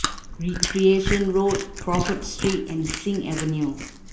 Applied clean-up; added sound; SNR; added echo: neural mask model Resemble Enhance denoiser.